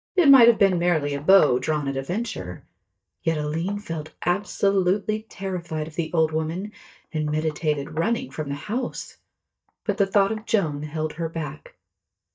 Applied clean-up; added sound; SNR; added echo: neural mask model DeepFilterNet 3.